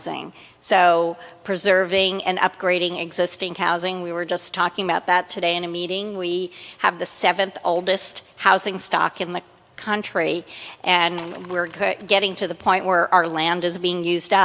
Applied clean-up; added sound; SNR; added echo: none; none; none; none.